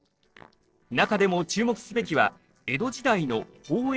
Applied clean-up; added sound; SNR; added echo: neural separator model SepFormer DNS4.